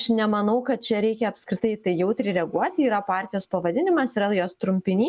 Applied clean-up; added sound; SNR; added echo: neural mask model Resemble Enhance denoiser.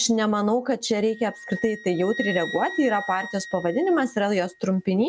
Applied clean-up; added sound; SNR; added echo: none; Wind instrument, woodwind instrument; 14 dB; none.